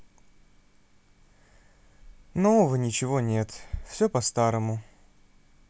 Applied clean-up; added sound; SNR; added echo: none; none; none; none.